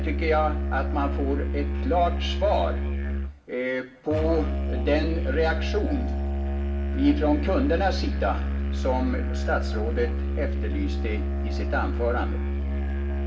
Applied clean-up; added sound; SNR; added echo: none; Musical instrument; -2 dB; reverberation time 0.3 s.